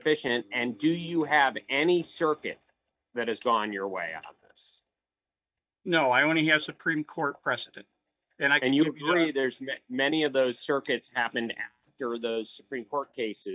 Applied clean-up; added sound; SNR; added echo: neural mask model DeepFilterNet 3.